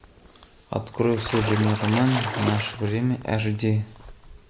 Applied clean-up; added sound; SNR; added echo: none; Splash, splatter; 7 dB; none.